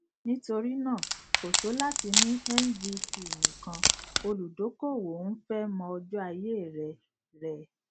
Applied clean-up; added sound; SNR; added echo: none; Wood; -4 dB; none.